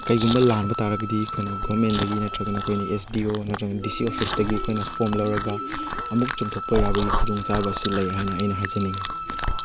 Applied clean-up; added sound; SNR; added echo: none; Wind instrument, woodwind instrument + Chewing, mastication; 4 dB; none.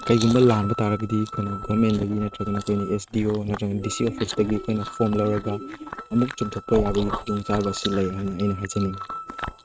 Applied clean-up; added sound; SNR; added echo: neural mask model RNNoise.